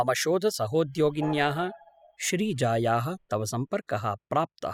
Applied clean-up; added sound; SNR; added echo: classical method spectral subtraction.